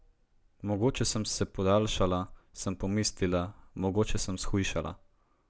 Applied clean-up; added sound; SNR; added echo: none; none; none; none.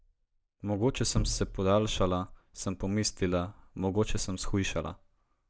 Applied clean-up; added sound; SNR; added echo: neural mask model DeepFilterNet 3.